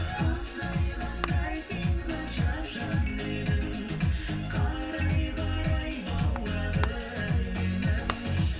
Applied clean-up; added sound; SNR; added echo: none; Chink, clink; 17 dB; reverberation time 0.4 s.